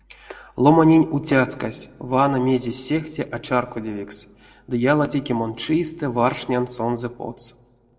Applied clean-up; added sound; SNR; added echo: none; none; none; reverberation time 0.7 s.